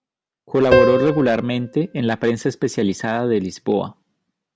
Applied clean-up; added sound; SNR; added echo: none; Piano; 3 dB; none.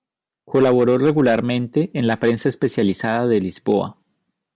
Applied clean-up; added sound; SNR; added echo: none; none; none; none.